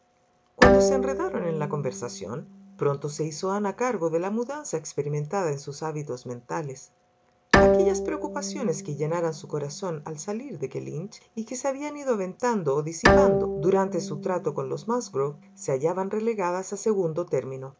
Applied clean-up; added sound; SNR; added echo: none; Bowed string instrument; -2 dB; none.